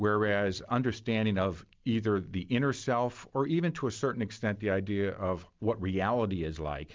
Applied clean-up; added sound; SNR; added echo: none; none; none; none.